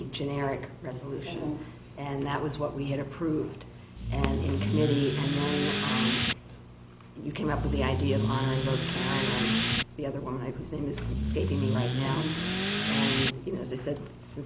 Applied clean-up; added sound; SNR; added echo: none; Accelerating, revving, vroom / Car; -3 dB; none.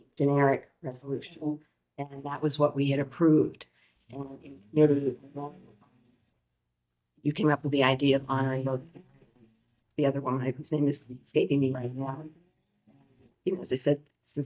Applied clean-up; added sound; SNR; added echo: neural mask model DeepFilterNet 3.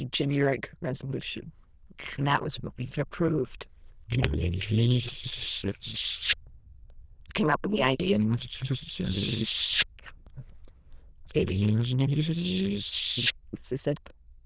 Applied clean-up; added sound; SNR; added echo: neural diffusion model UNIVERSE++.